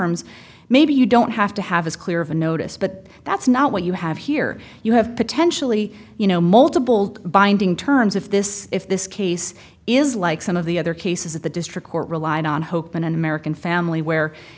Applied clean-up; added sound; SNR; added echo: none; none; none; none.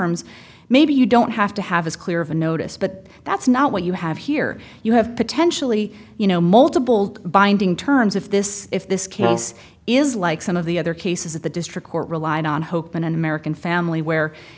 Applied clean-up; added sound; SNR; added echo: none; Brass instrument; 6 dB; none.